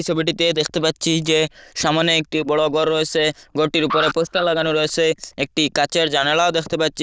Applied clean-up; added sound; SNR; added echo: neural diffusion model UNIVERSE++.